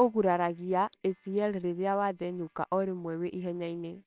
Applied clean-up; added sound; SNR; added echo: neural separator model SepFormer WHAMR!.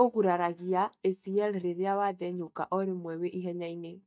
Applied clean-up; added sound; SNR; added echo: neural mask model DeepFilterNet 3.